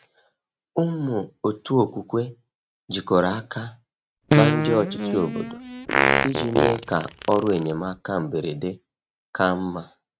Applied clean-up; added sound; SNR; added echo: neural mask model RNNoise.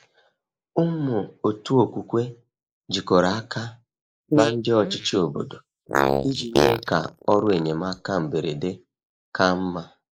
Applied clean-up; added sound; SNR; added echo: neural mask model Resemble Enhance denoiser.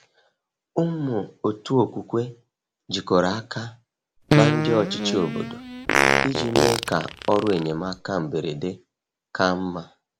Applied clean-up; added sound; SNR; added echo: none; Fart; -2 dB; none.